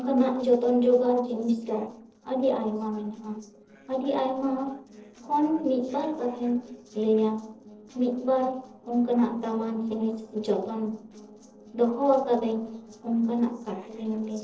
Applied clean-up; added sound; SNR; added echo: neural separator model SepFormer DNS4.